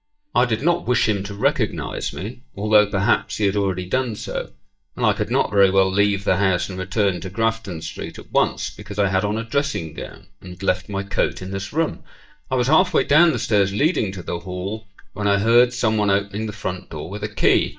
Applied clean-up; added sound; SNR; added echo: neural mask model DeepFilterNet 3.